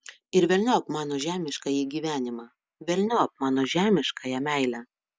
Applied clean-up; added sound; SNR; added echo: none; none; none; none.